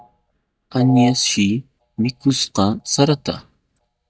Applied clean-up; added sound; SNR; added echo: neural mask model DeepFilterNet 3.